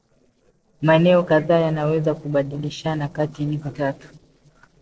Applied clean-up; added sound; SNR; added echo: neural separator model SepFormer DNS4.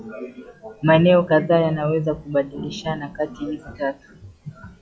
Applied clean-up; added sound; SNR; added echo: classical method log-MMSE.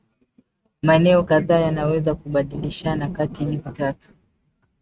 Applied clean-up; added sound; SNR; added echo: neural mask model RNNoise.